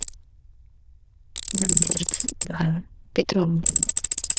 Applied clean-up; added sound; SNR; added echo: neural diffusion model UNIVERSE++.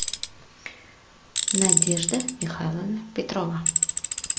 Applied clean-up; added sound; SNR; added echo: none; Tools; -5 dB; none.